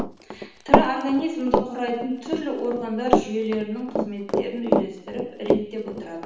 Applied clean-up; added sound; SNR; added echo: none; Run; -2 dB; reverberation time 0.9 s.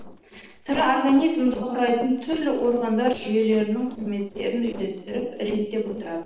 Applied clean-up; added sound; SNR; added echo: neural separator model SepFormer DNS4.